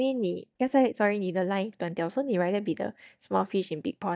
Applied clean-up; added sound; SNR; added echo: neural mask model DeepFilterNet 3.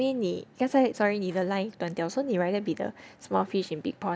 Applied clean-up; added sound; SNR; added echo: none; none; none; none.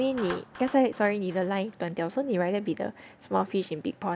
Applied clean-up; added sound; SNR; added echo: none; Clapping; 19 dB; none.